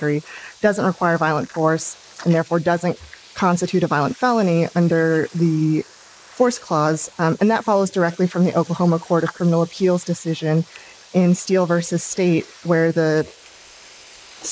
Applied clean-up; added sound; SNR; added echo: neural mask model Resemble Enhance denoiser.